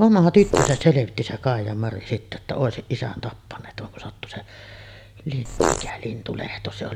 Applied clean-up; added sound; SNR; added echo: none; Fart; 0 dB; none.